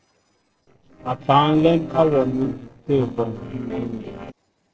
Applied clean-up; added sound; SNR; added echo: neural separator model SepFormer DNS4.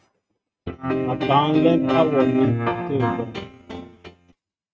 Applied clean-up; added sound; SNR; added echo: neural mask model RNNoise.